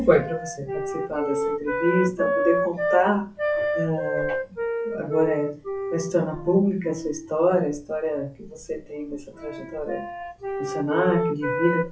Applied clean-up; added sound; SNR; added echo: classical method log-MMSE.